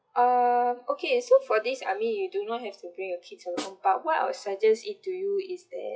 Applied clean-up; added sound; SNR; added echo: classical method log-MMSE.